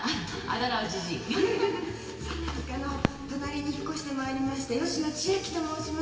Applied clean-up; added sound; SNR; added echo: none; Fireworks; 13 dB; reverberation time 2.5 s.